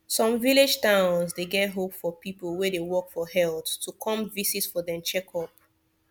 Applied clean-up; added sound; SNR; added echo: none; none; none; none.